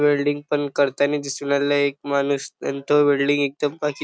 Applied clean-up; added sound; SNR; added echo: none; none; none; none.